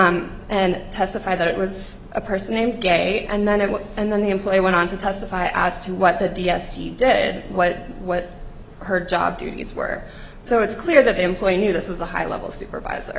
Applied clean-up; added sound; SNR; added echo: none; none; none; none.